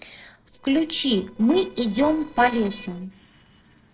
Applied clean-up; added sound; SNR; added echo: neural separator model SepFormer DNS4.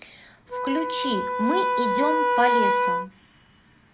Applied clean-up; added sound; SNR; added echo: none; Wind instrument, woodwind instrument; -4 dB; none.